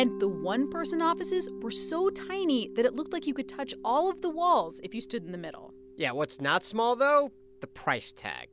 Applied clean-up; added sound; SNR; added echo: none; Mallet percussion; 13 dB; none.